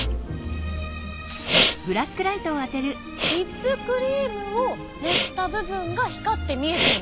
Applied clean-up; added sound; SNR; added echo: none; Respiratory sounds; 1 dB; none.